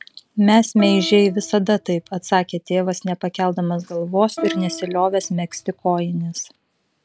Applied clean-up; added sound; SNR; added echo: none; Plucked string instrument; 12 dB; none.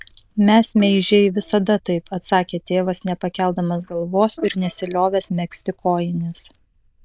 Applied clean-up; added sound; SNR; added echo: neural diffusion model UNIVERSE++.